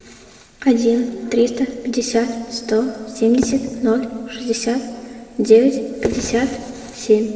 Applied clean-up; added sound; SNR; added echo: none; none; none; reverberation time 1.9 s.